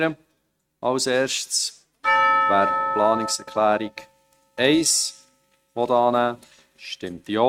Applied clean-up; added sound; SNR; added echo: neural mask model RNNoise.